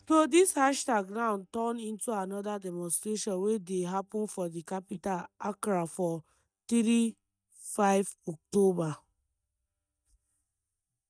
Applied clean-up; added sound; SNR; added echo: neural mask model DeepFilterNet 3.